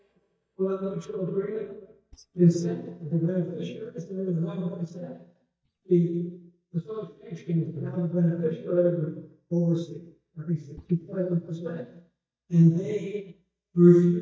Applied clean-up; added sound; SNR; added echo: neural mask model DeepFilterNet 3.